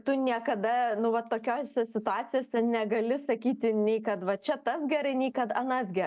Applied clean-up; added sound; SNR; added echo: none; none; none; none.